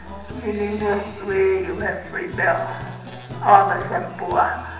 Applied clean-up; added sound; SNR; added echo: none; Guitar; 13 dB; reverberation time 0.8 s.